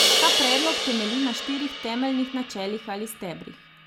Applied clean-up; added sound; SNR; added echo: none; Crash cymbal; -2 dB; none.